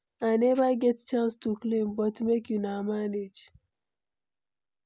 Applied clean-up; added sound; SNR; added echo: none; none; none; none.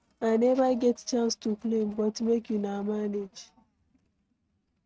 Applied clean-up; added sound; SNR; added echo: neural mask model RNNoise.